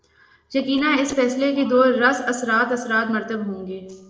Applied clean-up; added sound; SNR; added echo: neural separator model SepFormer DNS4.